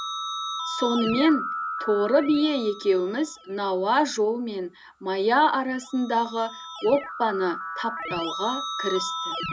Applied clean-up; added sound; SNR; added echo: none; Keyboard (musical); 9 dB; none.